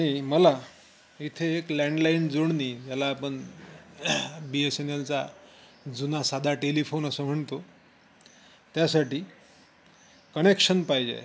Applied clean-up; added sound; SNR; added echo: none; none; none; none.